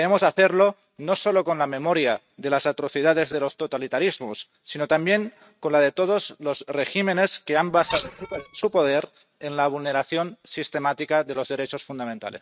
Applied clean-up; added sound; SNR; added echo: neural mask model RNNoise.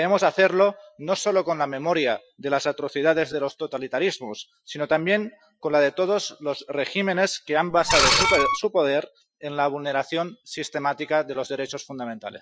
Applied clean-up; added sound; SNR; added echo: classical method Wiener filter.